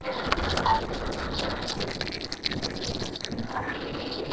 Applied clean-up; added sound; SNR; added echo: neural separator model SepFormer DNS4.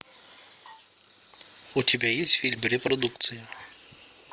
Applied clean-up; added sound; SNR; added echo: none; none; none; none.